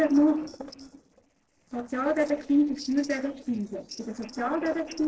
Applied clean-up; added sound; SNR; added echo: neural separator model SepFormer DNS4.